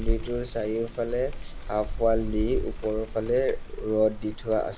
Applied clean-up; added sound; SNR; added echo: none; Rain; 4 dB; none.